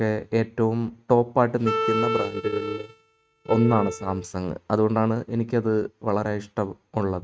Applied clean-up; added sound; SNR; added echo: neural mask model RNNoise.